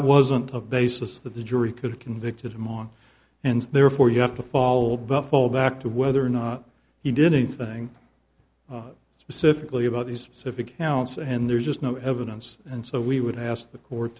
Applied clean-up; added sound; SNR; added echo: none; none; none; none.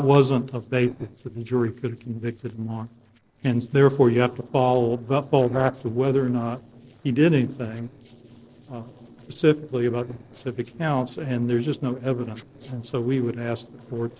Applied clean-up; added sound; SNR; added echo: neural separator model SepFormer DNS4.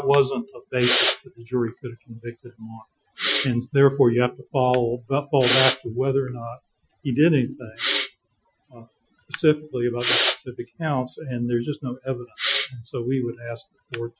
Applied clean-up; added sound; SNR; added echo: classical method Wiener filter.